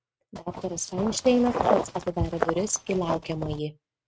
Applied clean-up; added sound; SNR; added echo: neural mask model RNNoise.